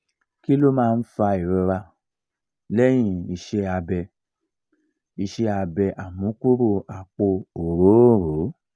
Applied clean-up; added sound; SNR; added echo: none; none; none; none.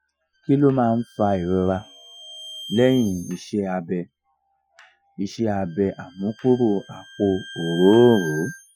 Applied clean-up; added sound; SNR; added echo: classical method Wiener filter.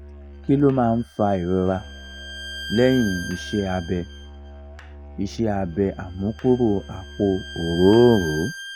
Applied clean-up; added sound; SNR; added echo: none; Musical instrument + Bowed string instrument; 14 dB; none.